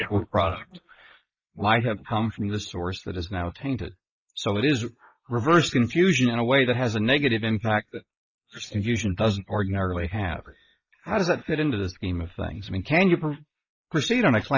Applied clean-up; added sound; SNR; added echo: neural mask model Resemble Enhance denoiser.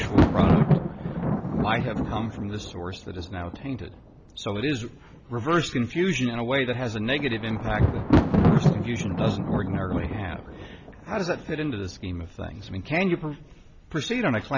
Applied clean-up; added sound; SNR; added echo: none; Thunder; -2 dB; none.